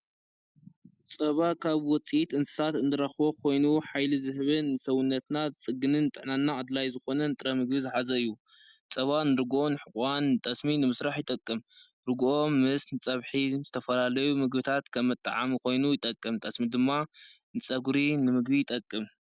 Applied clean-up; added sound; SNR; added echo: none; none; none; none.